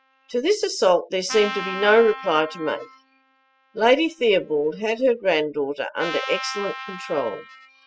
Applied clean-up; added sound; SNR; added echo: classical method spectral subtraction.